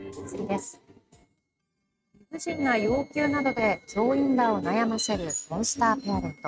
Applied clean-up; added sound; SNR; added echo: neural mask model RNNoise.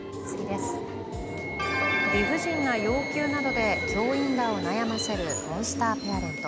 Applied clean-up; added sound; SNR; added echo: none; Subway, metro, underground + Wind instrument, woodwind instrument; 3 dB; none.